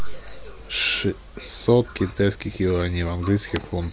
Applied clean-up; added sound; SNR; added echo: none; none; none; none.